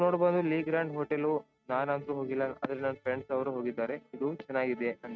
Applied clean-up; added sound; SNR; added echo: neural mask model RNNoise.